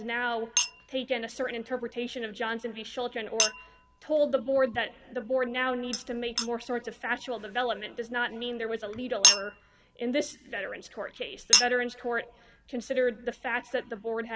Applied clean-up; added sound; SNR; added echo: none; Chink, clink; 3 dB; none.